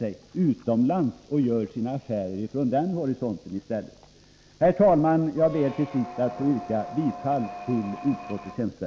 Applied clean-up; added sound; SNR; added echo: none; Squeak; 13 dB; none.